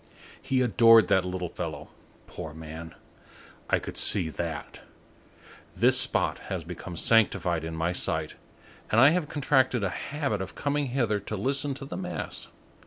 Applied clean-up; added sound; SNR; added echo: none; none; none; none.